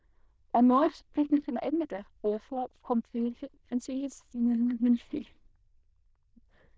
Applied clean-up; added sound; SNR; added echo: neural diffusion model UNIVERSE++.